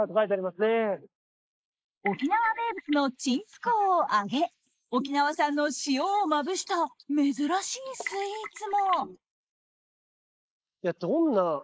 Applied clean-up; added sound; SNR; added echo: neural mask model Resemble Enhance denoiser.